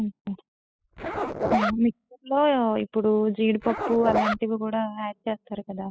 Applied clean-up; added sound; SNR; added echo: classical method spectral subtraction.